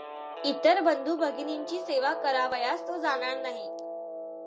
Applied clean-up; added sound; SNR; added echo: none; Guitar; 8 dB; none.